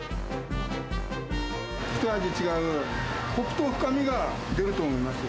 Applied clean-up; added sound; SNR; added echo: none; none; none; none.